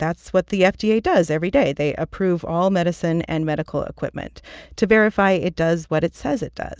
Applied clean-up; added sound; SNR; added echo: none; none; none; none.